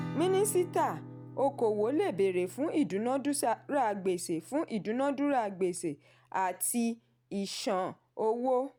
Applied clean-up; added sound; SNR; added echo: none; Acoustic guitar / Strum; 17 dB; none.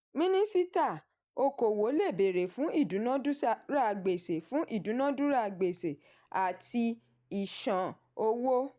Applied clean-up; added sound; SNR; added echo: neural mask model Resemble Enhance denoiser.